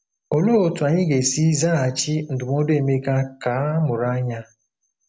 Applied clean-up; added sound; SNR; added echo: none; none; none; none.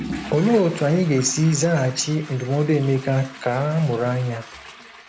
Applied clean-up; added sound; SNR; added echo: none; Toilet flush / Water; 16 dB; none.